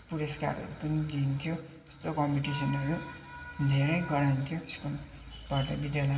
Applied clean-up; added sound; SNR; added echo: none; none; none; reverberation time 2.4 s.